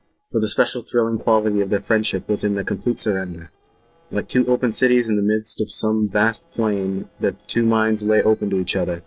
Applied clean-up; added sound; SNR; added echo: neural separator model SepFormer DNS4.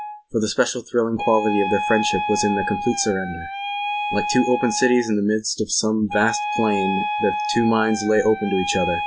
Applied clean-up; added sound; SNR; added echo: none; Wind instrument, woodwind instrument; 5 dB; none.